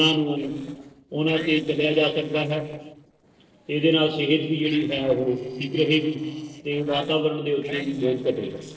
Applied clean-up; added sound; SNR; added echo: neural separator model SepFormer DNS4.